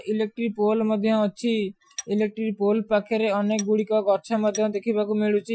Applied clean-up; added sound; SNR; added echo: classical method Wiener filter.